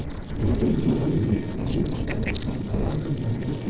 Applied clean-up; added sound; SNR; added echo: neural separator model SepFormer DNS4.